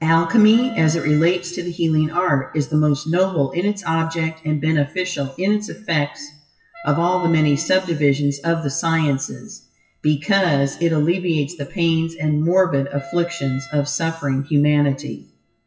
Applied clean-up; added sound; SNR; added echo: classical method WPE with log-MMSE.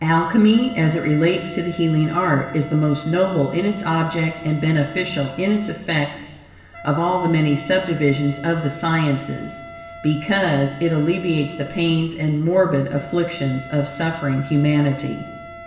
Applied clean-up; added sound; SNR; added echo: none; Wind instrument, woodwind instrument; 18 dB; reverberation time 1.3 s.